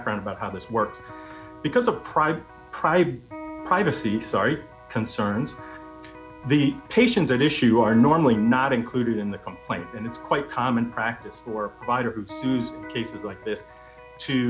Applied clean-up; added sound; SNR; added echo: none; Electric guitar; 17 dB; none.